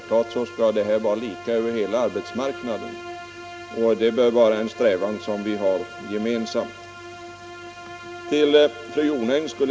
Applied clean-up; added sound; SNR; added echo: none; Bowed string instrument; 15 dB; none.